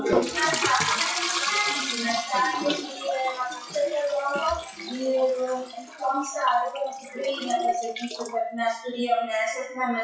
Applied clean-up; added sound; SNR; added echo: classical method WPE with log-MMSE.